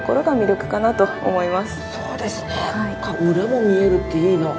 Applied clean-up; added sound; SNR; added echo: none; Wind instrument, woodwind instrument; 14 dB; none.